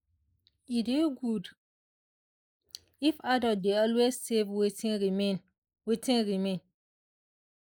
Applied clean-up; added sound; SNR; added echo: neural mask model Resemble Enhance denoiser.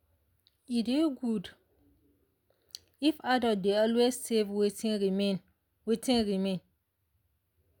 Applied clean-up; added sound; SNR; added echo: none; none; none; none.